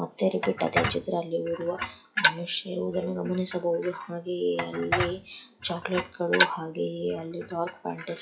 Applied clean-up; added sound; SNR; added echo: classical method WPE with log-MMSE.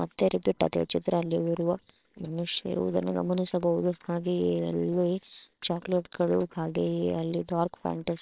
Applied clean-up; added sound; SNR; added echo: neural separator model SepFormer WHAMR!.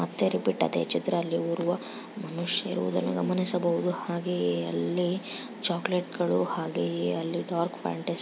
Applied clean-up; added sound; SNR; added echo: none; none; none; none.